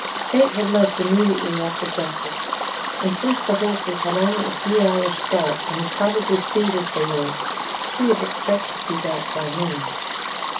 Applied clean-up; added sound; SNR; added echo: none; Stream; 1 dB; reverberation time 0.3 s.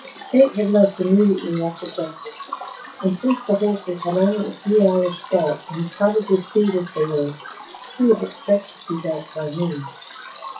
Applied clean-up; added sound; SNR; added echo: classical method WPE with log-MMSE.